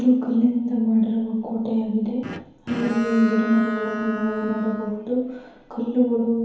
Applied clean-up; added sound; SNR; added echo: none; Bowed string instrument; 11 dB; reverberation time 2.2 s.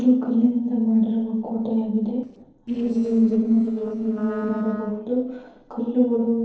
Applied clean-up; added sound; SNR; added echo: neural separator model SepFormer DNS4.